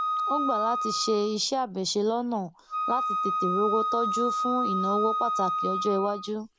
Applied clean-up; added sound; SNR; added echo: none; Wind instrument, woodwind instrument; 1 dB; none.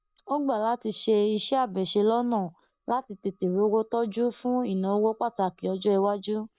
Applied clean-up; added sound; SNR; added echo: neural mask model DeepFilterNet 3.